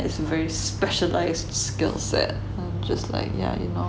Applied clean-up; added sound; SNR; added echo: none; none; none; none.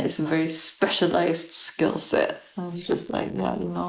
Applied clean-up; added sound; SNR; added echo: neural mask model Resemble Enhance denoiser.